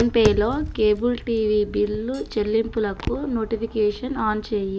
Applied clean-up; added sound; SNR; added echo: none; Tap; 9 dB; none.